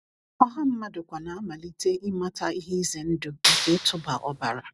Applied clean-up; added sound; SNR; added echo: none; Clapping; -2 dB; none.